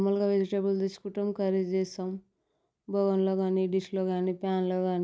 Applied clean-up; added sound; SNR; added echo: none; none; none; none.